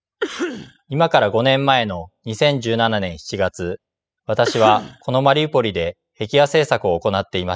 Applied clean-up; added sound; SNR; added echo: classical method spectral subtraction.